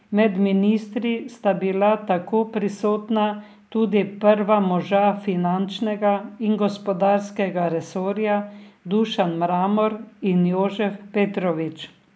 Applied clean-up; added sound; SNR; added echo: none; none; none; none.